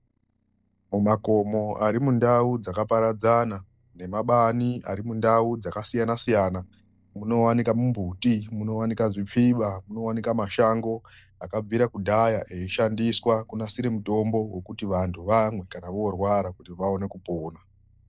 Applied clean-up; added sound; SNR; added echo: neural separator model SepFormer DNS4.